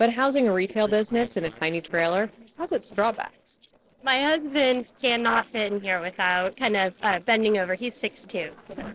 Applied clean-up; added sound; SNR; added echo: neural separator model SepFormer DNS4.